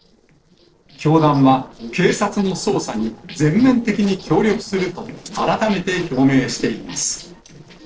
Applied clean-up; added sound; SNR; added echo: neural separator model SepFormer DNS4.